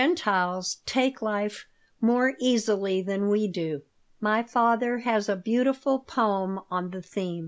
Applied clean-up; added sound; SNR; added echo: none; none; none; none.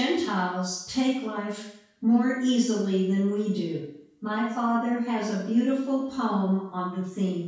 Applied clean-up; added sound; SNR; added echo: none; none; none; reverberation time 0.6 s.